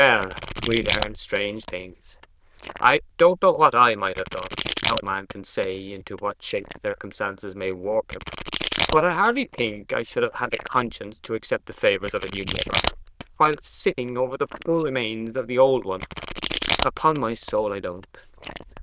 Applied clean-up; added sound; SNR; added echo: neural diffusion model UNIVERSE++.